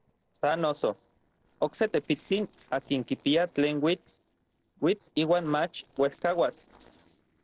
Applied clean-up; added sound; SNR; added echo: neural separator model SepFormer DNS4.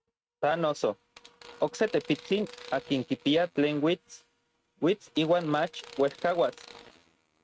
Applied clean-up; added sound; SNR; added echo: neural mask model RNNoise.